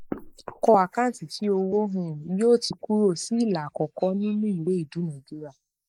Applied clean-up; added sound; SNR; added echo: neural mask model Resemble Enhance denoiser.